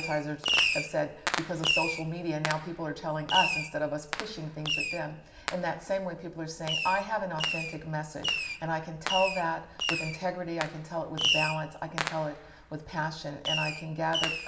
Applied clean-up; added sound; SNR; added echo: none; Fireworks; 1 dB; reverberation time 0.6 s.